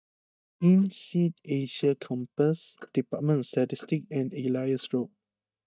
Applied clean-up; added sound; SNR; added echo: neural mask model DeepFilterNet 3.